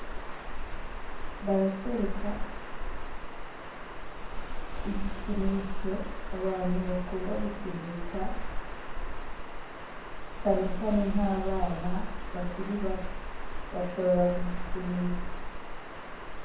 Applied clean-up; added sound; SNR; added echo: none; Water; -1 dB; reverberation time 0.9 s.